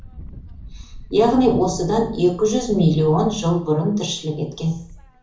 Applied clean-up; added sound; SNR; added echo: none; Wind; 18 dB; reverberation time 0.7 s.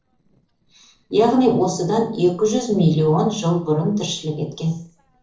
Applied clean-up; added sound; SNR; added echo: neural separator model SepFormer DNS4.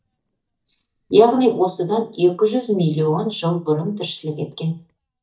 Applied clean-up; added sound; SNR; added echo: neural mask model DeepFilterNet 3.